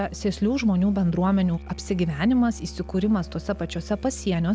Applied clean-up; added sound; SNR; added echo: none; Musical instrument; 15 dB; none.